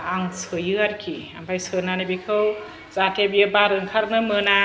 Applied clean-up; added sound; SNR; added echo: none; none; none; none.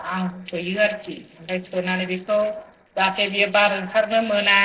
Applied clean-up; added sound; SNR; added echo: neural separator model SepFormer DNS4.